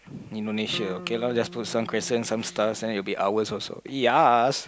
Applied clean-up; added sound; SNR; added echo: none; Acoustic guitar; 16 dB; none.